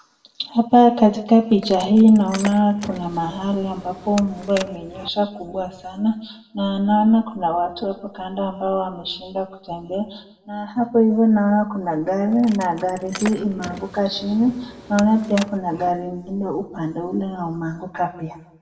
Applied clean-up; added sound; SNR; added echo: none; Car; 16 dB; reverberation time 0.7 s.